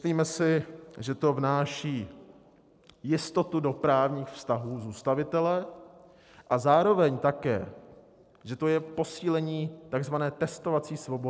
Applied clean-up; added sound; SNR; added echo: none; none; none; none.